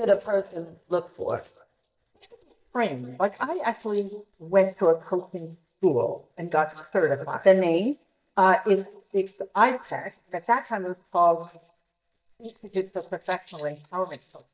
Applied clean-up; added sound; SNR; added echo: neural mask model DeepFilterNet 3.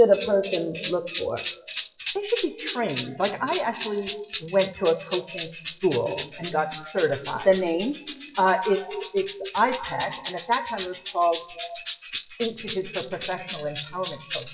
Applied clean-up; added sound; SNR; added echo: classical method WPE with log-MMSE.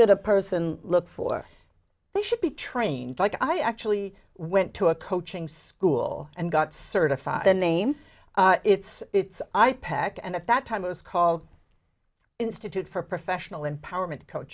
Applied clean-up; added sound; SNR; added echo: none; none; none; none.